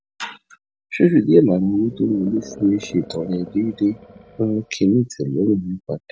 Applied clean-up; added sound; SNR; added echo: none; Animal; 19 dB; none.